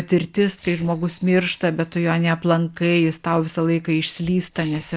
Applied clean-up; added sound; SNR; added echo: neural separator model SepFormer DNS4.